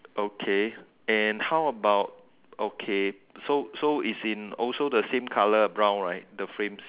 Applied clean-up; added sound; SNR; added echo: none; none; none; none.